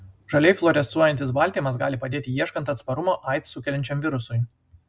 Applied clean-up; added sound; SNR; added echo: none; none; none; none.